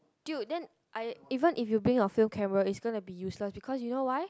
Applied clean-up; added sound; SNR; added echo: none; none; none; none.